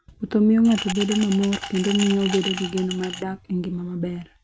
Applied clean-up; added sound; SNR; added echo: none; Glass; 9 dB; none.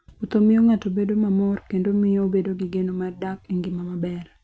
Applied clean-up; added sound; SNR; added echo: none; none; none; none.